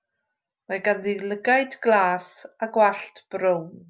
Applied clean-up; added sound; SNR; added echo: none; none; none; none.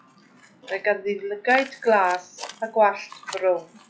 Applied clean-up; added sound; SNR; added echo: classical method log-MMSE.